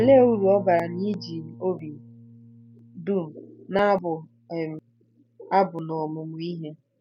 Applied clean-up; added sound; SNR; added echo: none; Bowed string instrument; 18 dB; none.